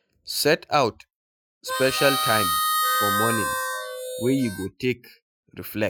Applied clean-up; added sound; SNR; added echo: classical method Wiener filter.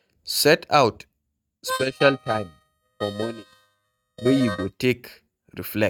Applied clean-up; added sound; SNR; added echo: neural mask model RNNoise.